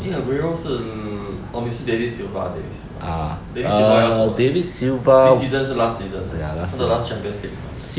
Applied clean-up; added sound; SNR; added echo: none; none; none; none.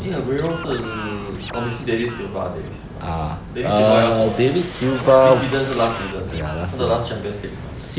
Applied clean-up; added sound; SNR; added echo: none; Scratching (performance technique) + Subway, metro, underground / Doorbell; 14 dB; none.